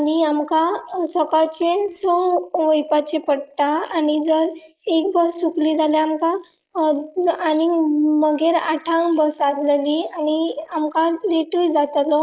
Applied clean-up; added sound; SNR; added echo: neural mask model Resemble Enhance denoiser.